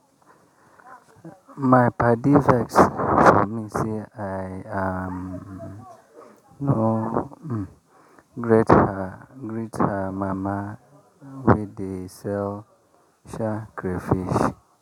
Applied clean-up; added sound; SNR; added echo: none; none; none; none.